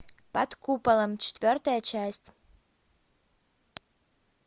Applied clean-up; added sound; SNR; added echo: none; none; none; none.